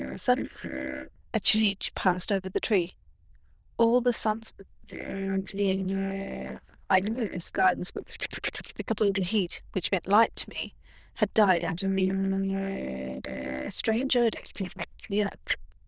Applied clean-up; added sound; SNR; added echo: neural diffusion model UNIVERSE++.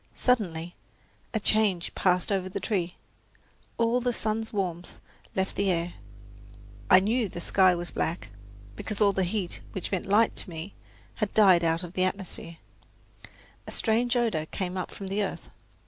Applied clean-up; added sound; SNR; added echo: none; none; none; none.